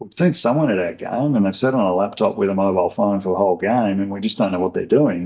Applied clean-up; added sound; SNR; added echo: neural mask model DeepFilterNet 3.